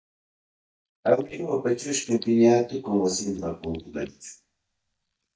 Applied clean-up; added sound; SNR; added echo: neural mask model DeepFilterNet 3.